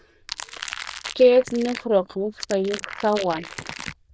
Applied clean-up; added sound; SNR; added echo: neural diffusion model UNIVERSE++.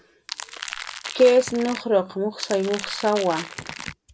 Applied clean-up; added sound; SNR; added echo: none; Crackle; 11 dB; none.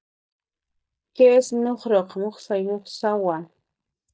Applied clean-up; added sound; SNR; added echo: neural mask model DeepFilterNet 3.